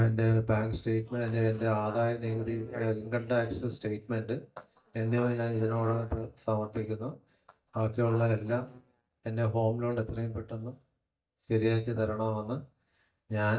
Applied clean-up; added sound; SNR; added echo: neural mask model DeepFilterNet 3.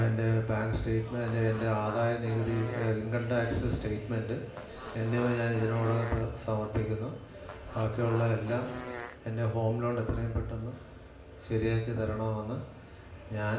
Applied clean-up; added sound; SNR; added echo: none; Fart; 12 dB; reverberation time 0.7 s.